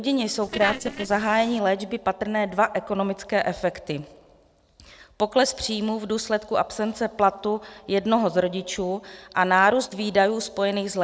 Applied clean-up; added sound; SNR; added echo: neural separator model SepFormer DNS4.